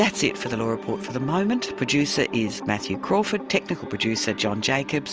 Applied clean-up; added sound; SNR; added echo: none; none; none; none.